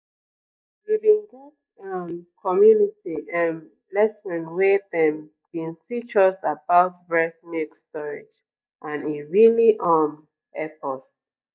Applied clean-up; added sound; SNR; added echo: neural mask model DeepFilterNet 3.